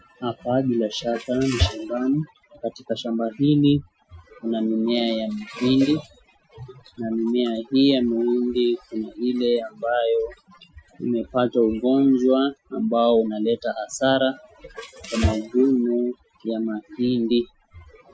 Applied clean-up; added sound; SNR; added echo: classical method Wiener filter.